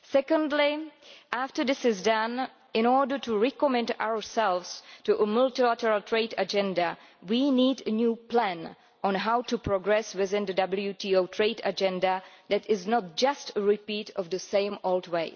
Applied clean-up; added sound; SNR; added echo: none; none; none; none.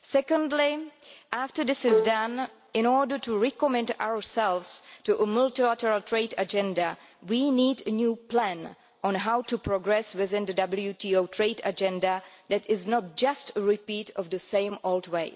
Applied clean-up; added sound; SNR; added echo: none; Bowed string instrument; 1 dB; none.